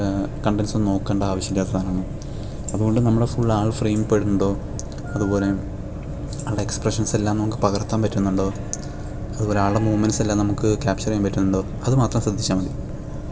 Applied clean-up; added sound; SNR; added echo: none; Wind instrument, woodwind instrument; 19 dB; reverberation time 0.3 s.